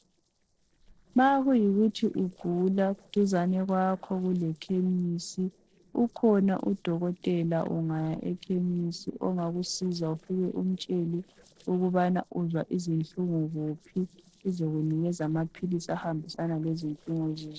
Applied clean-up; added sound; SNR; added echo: neural separator model SepFormer DNS4.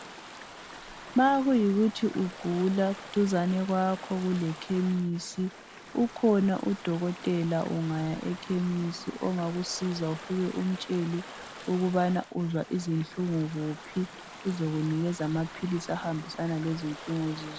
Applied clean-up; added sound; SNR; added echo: none; Stream / Ocean; 16 dB; none.